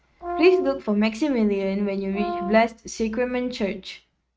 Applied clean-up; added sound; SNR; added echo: neural mask model RNNoise.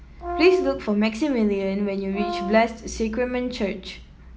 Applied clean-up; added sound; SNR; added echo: none; Brass instrument; 10 dB; none.